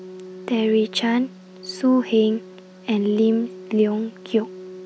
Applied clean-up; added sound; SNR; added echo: none; Organ; 17 dB; none.